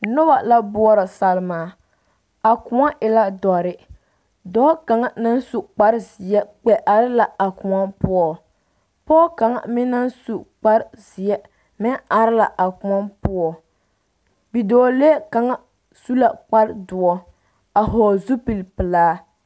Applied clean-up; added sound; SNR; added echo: none; none; none; none.